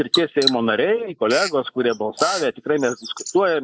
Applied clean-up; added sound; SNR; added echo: neural mask model Resemble Enhance denoiser.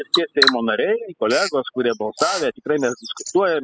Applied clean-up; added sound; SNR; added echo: classical method spectral subtraction.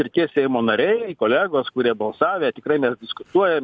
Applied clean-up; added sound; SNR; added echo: none; none; none; none.